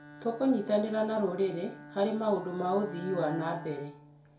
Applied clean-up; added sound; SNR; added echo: none; Bowed string instrument; 15 dB; reverberation time 0.3 s.